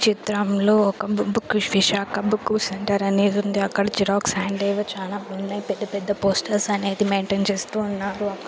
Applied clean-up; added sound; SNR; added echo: none; none; none; none.